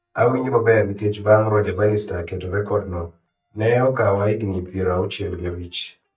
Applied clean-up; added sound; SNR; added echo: neural mask model DeepFilterNet 3.